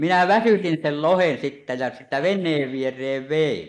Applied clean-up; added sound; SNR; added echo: neural mask model Resemble Enhance denoiser.